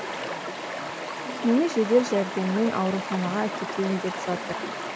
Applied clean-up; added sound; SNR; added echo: none; Stream; 6 dB; none.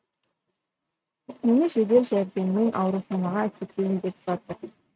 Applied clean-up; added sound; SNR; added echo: neural mask model RNNoise.